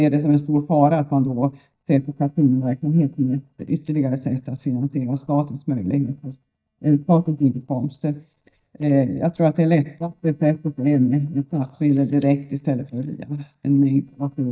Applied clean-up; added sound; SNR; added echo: neural mask model DeepFilterNet 3.